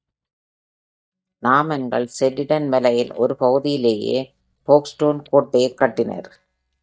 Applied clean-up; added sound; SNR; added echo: neural mask model DeepFilterNet 3.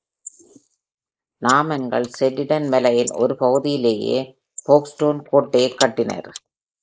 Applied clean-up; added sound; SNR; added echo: neural mask model Resemble Enhance denoiser.